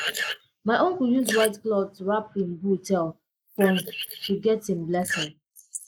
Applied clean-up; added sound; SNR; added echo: neural mask model Resemble Enhance denoiser.